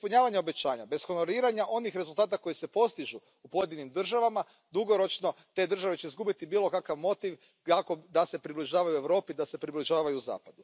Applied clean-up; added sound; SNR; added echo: none; none; none; none.